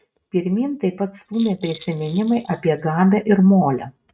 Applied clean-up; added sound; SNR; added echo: neural mask model RNNoise.